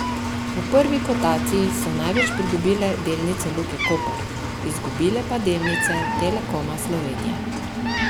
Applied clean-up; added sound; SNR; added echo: none; Engine + Cat; 1 dB; none.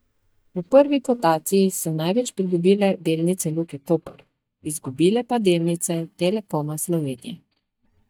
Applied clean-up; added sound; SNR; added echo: neural mask model DeepFilterNet 3.